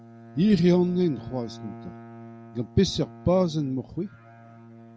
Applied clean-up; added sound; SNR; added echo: none; Bowed string instrument; 18 dB; none.